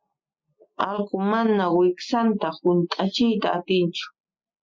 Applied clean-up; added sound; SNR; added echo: none; none; none; none.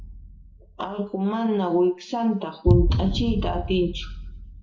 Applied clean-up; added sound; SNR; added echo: none; Boom; 2 dB; reverberation time 0.5 s.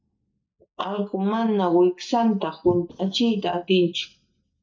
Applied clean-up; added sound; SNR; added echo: neural mask model DeepFilterNet 3.